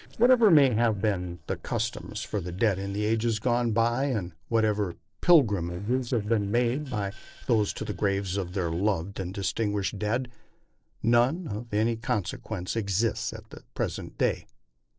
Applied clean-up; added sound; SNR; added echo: neural separator model SepFormer DNS4.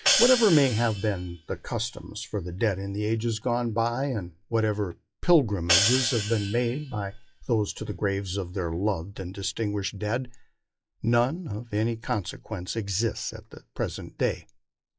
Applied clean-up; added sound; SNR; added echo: classical method log-MMSE.